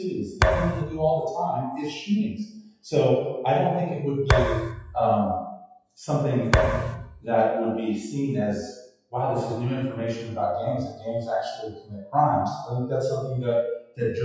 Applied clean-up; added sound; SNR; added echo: classical method WPE with log-MMSE.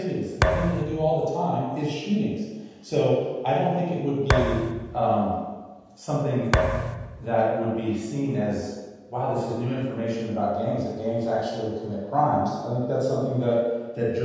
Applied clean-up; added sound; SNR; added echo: none; Thump, thud; 1 dB; reverberation time 1.2 s.